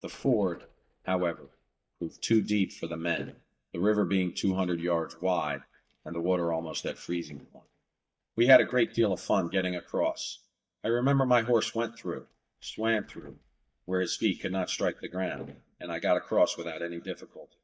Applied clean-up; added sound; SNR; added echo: neural mask model DeepFilterNet 3.